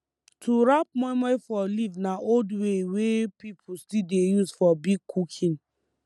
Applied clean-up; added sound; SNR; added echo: none; none; none; none.